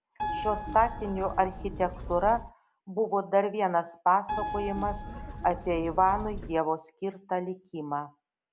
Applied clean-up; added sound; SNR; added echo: none; Keyboard (musical); 7 dB; none.